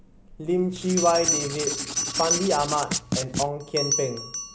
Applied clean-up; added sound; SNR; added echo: none; Writing + Bell; 3 dB; none.